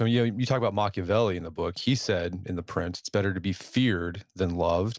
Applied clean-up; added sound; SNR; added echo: none; none; none; none.